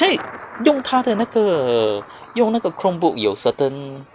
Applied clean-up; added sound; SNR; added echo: none; Thunder; 17 dB; none.